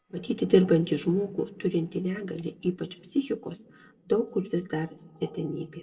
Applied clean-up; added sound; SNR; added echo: neural separator model SepFormer DNS4.